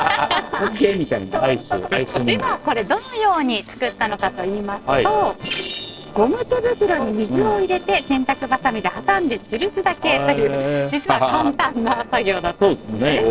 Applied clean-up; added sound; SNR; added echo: neural separator model SepFormer DNS4.